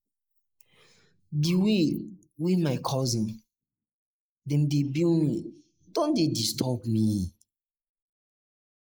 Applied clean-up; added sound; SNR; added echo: neural mask model Resemble Enhance denoiser.